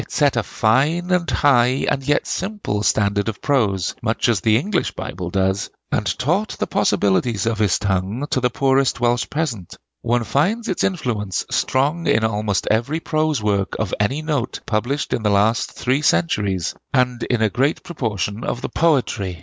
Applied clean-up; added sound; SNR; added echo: none; none; none; none.